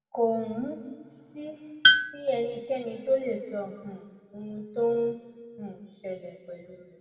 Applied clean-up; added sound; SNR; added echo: none; Tools; -5 dB; reverberation time 1.7 s.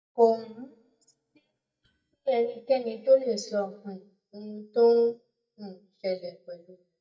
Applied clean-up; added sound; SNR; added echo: neural mask model DeepFilterNet 3.